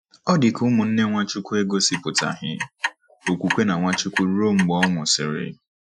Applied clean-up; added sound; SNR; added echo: classical method Wiener filter.